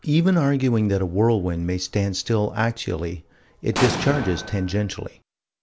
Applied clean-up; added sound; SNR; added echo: none; Explosion; 6 dB; none.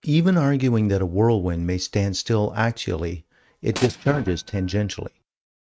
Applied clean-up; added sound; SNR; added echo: neural mask model RNNoise.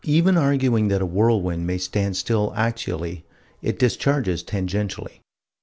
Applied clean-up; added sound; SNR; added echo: none; none; none; none.